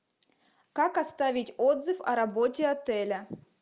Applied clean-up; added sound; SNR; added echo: none; none; none; none.